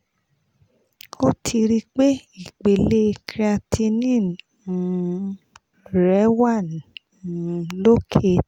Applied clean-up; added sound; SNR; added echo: none; none; none; none.